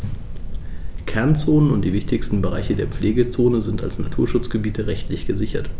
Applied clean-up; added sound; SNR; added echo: none; none; none; none.